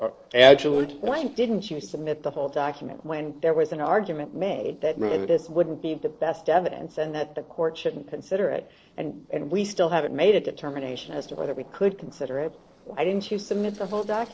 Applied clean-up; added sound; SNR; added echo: neural separator model SepFormer DNS4.